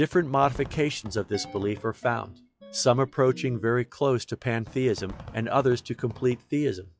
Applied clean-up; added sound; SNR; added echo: classical method log-MMSE.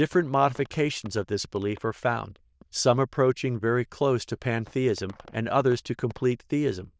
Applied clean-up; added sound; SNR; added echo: neural diffusion model UNIVERSE++.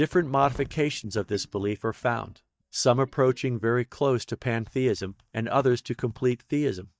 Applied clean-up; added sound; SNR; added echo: neural mask model DeepFilterNet 3.